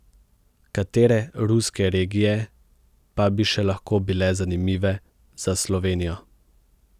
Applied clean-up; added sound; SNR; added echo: none; none; none; none.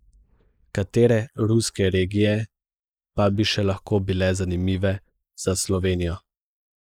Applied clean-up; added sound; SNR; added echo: neural mask model Resemble Enhance denoiser.